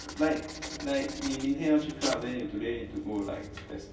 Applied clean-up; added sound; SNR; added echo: none; Writing; 12 dB; reverberation time 2.5 s.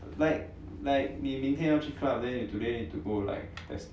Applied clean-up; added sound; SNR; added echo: none; none; none; none.